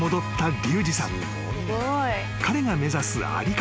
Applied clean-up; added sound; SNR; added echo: none; none; none; none.